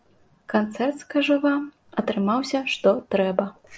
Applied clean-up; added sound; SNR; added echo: none; none; none; none.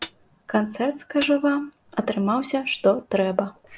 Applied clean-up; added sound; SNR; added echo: none; Hi-hat; 12 dB; none.